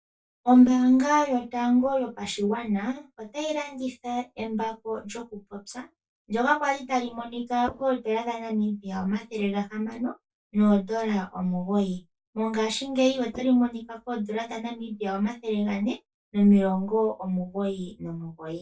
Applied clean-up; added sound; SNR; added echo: neural mask model DeepFilterNet 3.